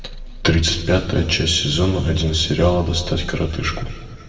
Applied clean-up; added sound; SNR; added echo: none; none; none; reverberation time 1.8 s.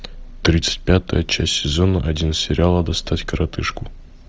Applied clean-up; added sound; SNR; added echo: none; none; none; none.